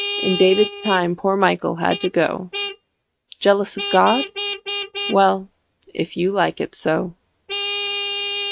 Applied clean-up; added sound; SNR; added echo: neural mask model RNNoise.